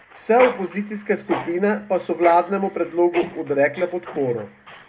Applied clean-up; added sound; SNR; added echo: none; Mechanisms; 13 dB; reverberation time 0.2 s.